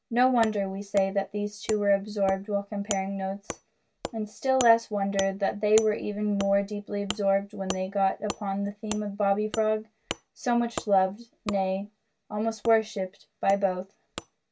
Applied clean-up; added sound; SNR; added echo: none; Wood; 15 dB; reverberation time 0.1 s.